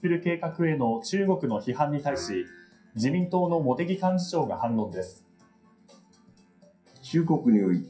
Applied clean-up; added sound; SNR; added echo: classical method WPE with log-MMSE.